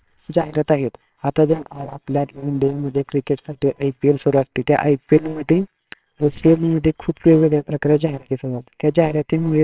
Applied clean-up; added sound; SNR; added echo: neural separator model SepFormer WHAMR!.